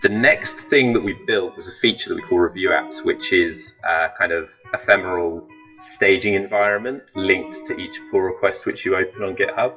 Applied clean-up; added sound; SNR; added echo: classical method WPE with log-MMSE.